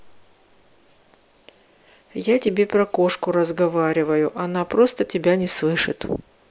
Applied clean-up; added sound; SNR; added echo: none; none; none; none.